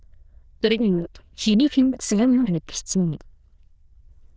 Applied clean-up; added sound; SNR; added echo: neural diffusion model UNIVERSE++.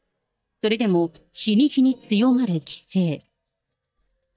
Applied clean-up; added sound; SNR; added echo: neural mask model DeepFilterNet 3.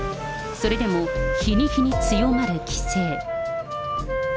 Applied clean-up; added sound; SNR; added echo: none; Wind instrument, woodwind instrument; 4 dB; none.